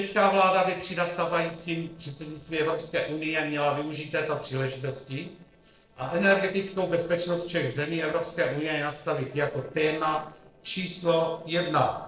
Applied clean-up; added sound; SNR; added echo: neural separator model SepFormer DNS4.